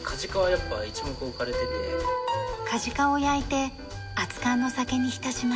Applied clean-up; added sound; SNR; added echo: none; Explosion; 16 dB; reverberation time 1.0 s.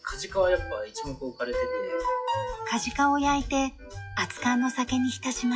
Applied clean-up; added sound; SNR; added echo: classical method WPE with log-MMSE.